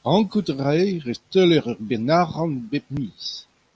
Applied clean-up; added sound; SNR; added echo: none; none; none; none.